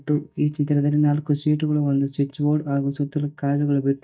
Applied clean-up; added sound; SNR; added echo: neural mask model DeepFilterNet 3.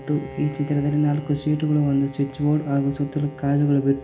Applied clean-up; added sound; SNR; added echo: none; Bowed string instrument; 18 dB; reverberation time 0.4 s.